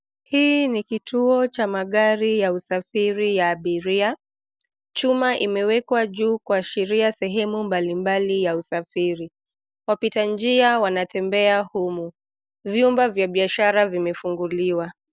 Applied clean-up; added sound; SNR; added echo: none; none; none; none.